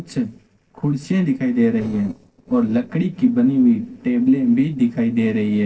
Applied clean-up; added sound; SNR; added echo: neural separator model SepFormer DNS4.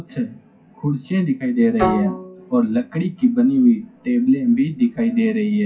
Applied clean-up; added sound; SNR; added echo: classical method WPE with log-MMSE.